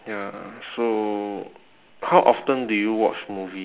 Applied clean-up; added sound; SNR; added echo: none; none; none; none.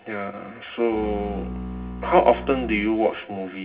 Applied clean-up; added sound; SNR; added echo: none; Bowed string instrument; 10 dB; reverberation time 0.4 s.